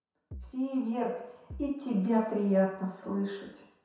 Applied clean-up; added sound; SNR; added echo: none; Bass drum; 14 dB; reverberation time 0.7 s.